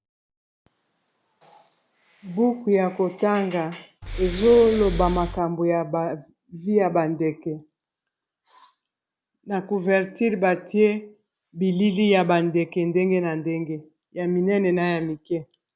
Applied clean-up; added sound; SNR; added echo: none; Breathing; 4 dB; none.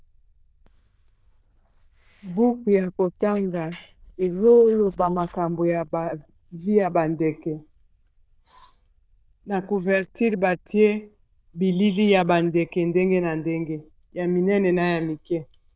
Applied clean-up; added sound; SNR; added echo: neural diffusion model UNIVERSE++.